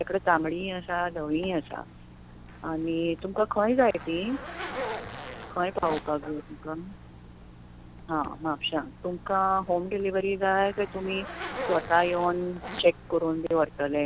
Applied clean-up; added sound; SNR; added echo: none; Zipper (clothing); 13 dB; none.